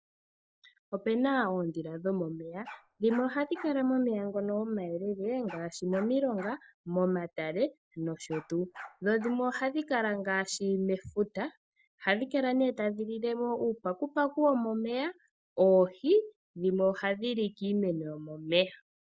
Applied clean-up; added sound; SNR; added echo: none; Bark; 19 dB; none.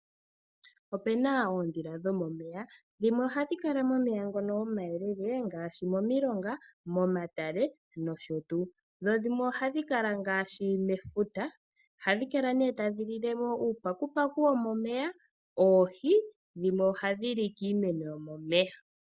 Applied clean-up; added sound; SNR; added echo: none; none; none; none.